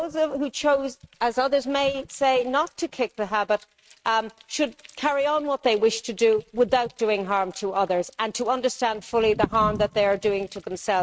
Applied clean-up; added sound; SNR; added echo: neural mask model RNNoise.